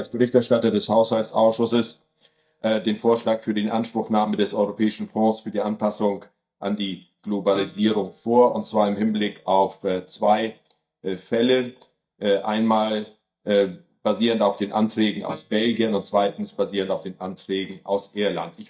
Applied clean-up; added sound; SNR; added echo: neural mask model DeepFilterNet 3.